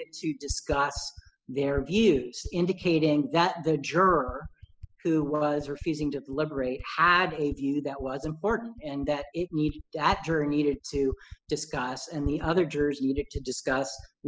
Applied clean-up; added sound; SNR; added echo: classical method spectral subtraction.